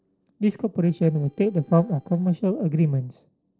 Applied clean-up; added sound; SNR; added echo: neural separator model SepFormer DNS4.